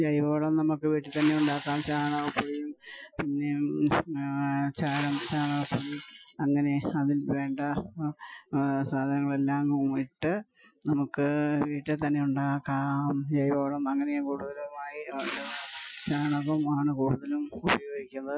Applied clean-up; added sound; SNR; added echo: classical method Wiener filter.